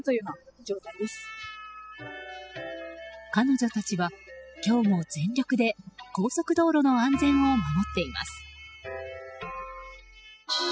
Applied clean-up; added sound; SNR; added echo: classical method spectral subtraction.